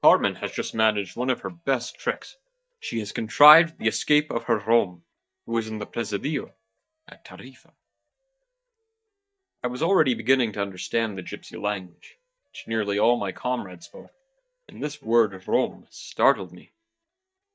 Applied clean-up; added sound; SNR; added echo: neural mask model DeepFilterNet 3.